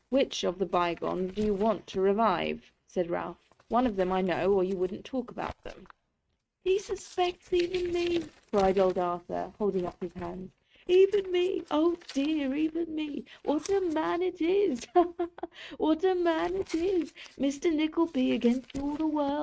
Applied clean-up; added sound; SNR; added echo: neural mask model RNNoise.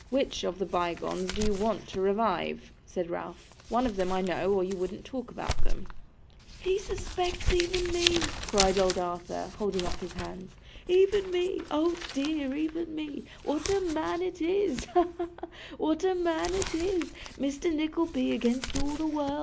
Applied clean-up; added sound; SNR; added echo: none; Crumpling, crinkling; 4 dB; none.